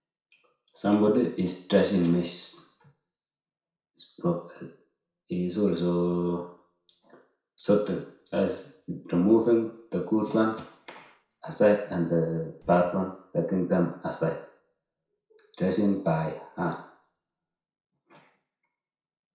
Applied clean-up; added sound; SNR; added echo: neural separator model SepFormer DNS4.